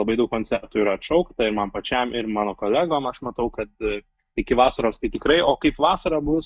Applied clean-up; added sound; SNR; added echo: neural mask model DeepFilterNet 3.